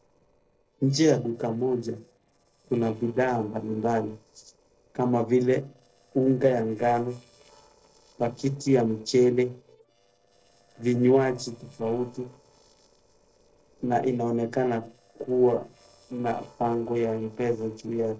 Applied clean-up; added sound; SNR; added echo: neural separator model SepFormer DNS4.